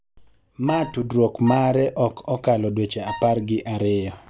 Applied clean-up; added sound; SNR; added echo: none; Wind instrument, woodwind instrument; 13 dB; none.